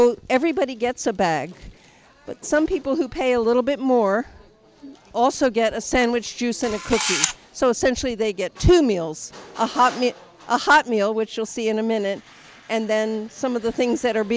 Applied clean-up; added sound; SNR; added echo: none; Camera; 6 dB; none.